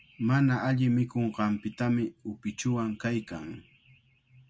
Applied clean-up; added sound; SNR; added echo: none; none; none; none.